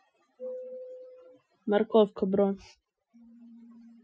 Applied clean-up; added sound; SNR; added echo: classical method Wiener filter.